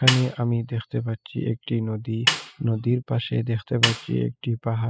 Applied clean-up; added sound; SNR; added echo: classical method spectral subtraction.